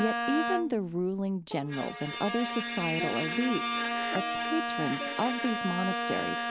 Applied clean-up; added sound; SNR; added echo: none; Bowed string instrument; 2 dB; none.